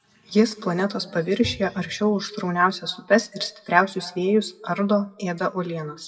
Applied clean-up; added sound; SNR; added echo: classical method WPE with log-MMSE.